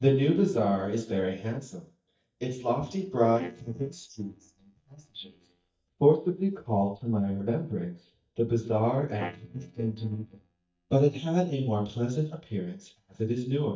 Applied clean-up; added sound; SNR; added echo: neural mask model DeepFilterNet 3.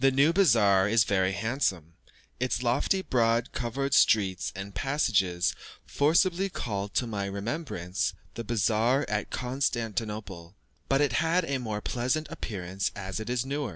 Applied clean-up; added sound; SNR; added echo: none; none; none; none.